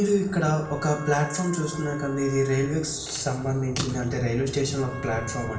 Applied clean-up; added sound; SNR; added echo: none; Trumpet; 17 dB; reverberation time 0.7 s.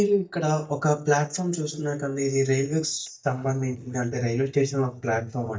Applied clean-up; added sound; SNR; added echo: neural mask model DeepFilterNet 3.